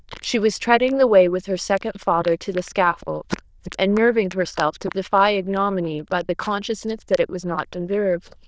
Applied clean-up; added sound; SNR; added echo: neural diffusion model UNIVERSE++.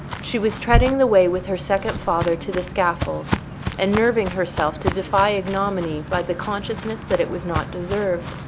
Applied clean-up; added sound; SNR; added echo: none; Walk, footsteps; 8 dB; none.